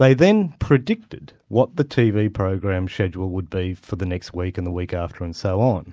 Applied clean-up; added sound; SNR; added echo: none; none; none; none.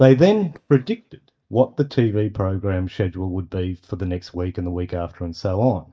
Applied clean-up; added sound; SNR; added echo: neural mask model DeepFilterNet 3.